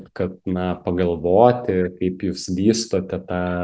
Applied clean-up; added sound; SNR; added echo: none; none; none; none.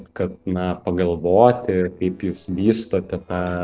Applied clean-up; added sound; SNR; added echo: neural separator model SepFormer DNS4.